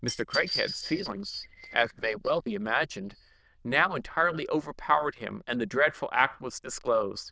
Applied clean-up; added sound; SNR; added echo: neural diffusion model UNIVERSE++.